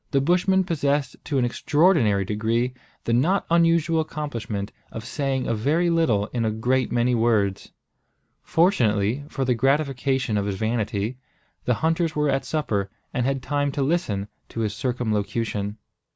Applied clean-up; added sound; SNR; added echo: neural mask model Resemble Enhance denoiser.